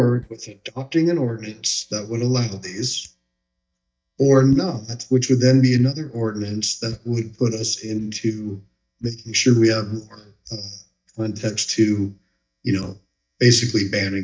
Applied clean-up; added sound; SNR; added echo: neural mask model DeepFilterNet 3.